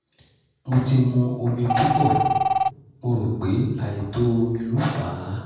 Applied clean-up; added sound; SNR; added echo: none; Telephone; 3 dB; reverberation time 1.1 s.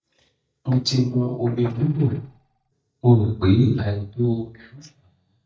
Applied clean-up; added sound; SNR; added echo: neural mask model DeepFilterNet 3.